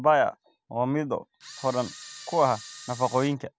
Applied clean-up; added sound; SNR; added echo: none; Camera; 16 dB; none.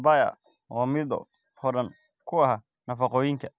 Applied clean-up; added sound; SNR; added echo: none; none; none; none.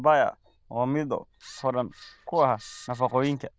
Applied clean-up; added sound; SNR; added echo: neural diffusion model UNIVERSE++.